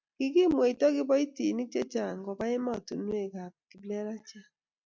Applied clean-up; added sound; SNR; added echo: none; none; none; none.